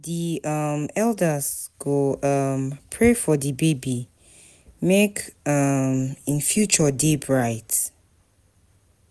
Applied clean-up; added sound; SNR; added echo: none; none; none; none.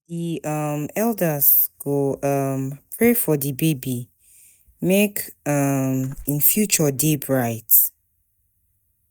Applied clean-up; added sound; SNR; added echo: neural mask model DeepFilterNet 3.